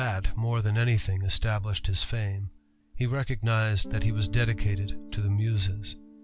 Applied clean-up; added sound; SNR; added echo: none; Guitar; 20 dB; none.